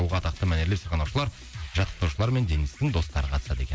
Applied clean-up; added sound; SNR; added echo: none; none; none; none.